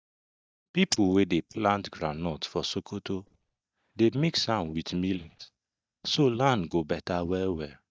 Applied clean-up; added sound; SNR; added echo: neural mask model DeepFilterNet 3.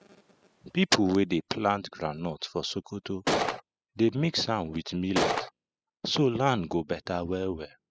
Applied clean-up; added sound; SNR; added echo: classical method spectral subtraction.